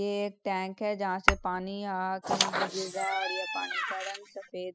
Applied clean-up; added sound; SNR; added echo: classical method spectral subtraction.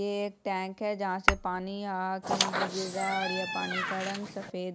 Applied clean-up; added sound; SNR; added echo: none; Tap / Glass + Squeak; -1 dB; none.